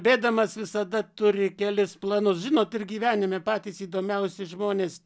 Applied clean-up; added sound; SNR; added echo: none; none; none; none.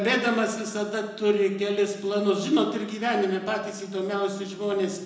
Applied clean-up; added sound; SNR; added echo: none; none; none; reverberation time 0.9 s.